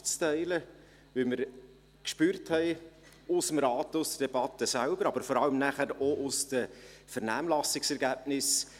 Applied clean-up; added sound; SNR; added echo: none; none; none; none.